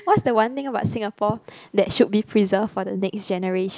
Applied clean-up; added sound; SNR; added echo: none; none; none; none.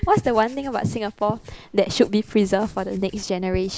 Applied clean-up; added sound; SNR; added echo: none; Writing; 15 dB; none.